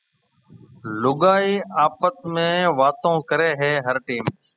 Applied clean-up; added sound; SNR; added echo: classical method spectral subtraction.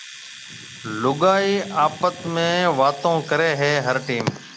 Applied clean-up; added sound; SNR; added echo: none; Domestic sounds, home sounds; 19 dB; none.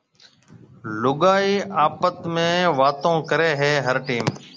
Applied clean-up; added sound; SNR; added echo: none; none; none; none.